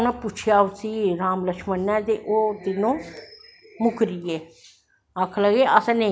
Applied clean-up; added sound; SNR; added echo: none; none; none; none.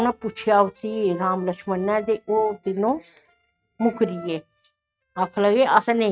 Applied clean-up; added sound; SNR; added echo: neural mask model RNNoise.